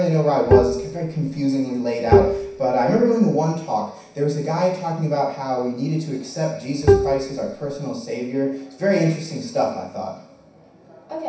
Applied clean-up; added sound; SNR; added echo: none; Bowed string instrument; -2 dB; reverberation time 0.7 s.